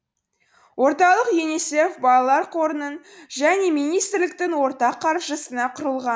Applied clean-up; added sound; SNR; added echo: none; none; none; none.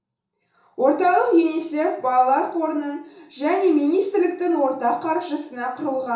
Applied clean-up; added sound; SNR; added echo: none; none; none; reverberation time 0.8 s.